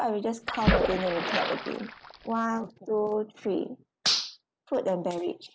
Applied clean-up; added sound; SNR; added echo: none; Splash, splatter; 0 dB; none.